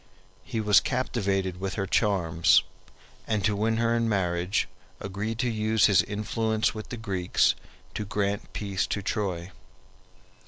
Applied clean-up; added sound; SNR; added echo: none; none; none; none.